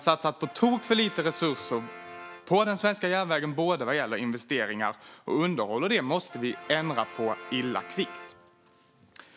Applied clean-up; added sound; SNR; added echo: none; Brass instrument; 18 dB; none.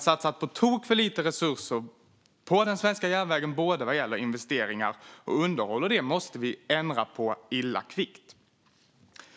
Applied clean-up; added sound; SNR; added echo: none; none; none; none.